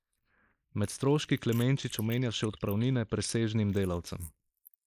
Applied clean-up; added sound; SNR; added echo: neural mask model Resemble Enhance denoiser.